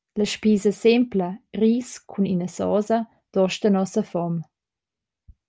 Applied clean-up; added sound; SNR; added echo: none; none; none; none.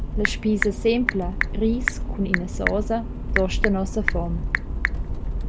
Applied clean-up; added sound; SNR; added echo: none; Telephone / Typing + Accelerating, revving, vroom; -1 dB; none.